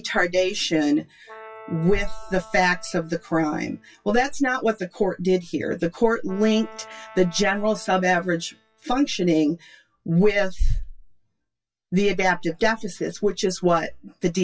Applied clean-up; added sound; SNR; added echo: classical method WPE with log-MMSE.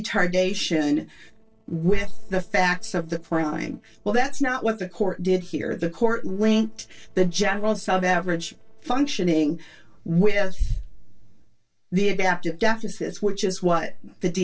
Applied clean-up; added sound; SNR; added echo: neural separator model SepFormer DNS4.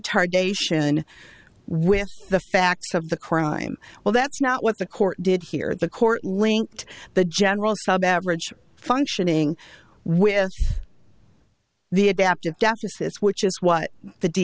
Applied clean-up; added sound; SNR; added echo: none; none; none; none.